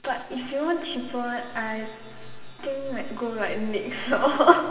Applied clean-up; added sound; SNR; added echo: none; none; none; reverberation time 2.8 s.